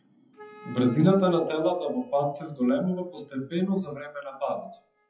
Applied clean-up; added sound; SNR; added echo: classical method WPE with log-MMSE.